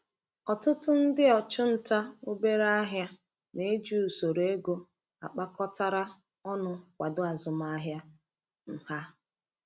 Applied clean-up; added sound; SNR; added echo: none; none; none; none.